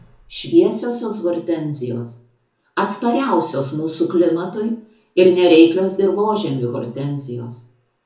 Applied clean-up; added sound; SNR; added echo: none; none; none; reverberation time 0.6 s.